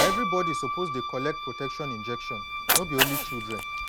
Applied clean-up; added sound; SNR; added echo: none; Wind instrument, woodwind instrument + Cat; -3 dB; none.